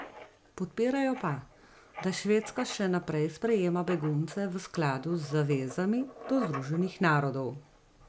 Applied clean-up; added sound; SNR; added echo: none; Writing; 17 dB; none.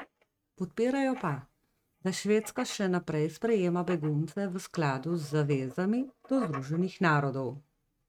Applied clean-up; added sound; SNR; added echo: neural mask model RNNoise.